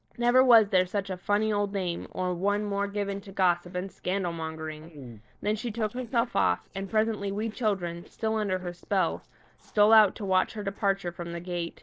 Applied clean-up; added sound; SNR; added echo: neural separator model SepFormer DNS4.